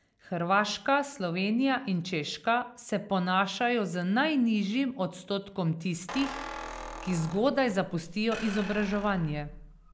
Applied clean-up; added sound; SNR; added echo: none; Squeak; 12 dB; none.